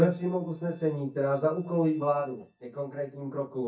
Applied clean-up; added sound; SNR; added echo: neural mask model DeepFilterNet 3.